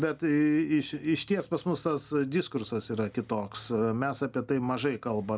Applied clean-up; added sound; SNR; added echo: none; none; none; none.